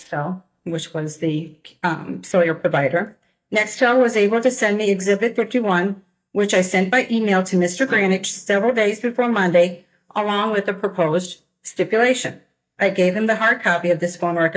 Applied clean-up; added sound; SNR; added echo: neural mask model DeepFilterNet 3.